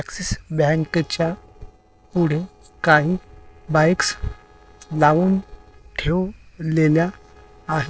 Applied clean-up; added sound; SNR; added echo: neural separator model SepFormer DNS4.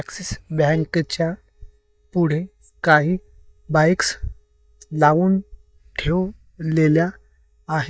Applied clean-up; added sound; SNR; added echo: neural mask model DeepFilterNet 3.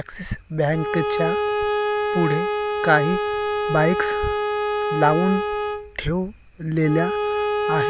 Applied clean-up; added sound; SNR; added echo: none; Bowed string instrument; 0 dB; none.